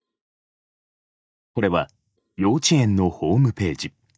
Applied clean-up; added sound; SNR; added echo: neural mask model DeepFilterNet 3.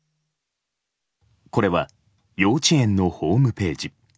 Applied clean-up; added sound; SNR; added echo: none; none; none; none.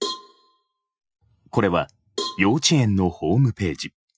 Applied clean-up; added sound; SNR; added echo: classical method Wiener filter.